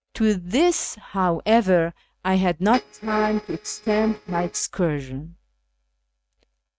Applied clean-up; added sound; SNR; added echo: neural mask model RNNoise.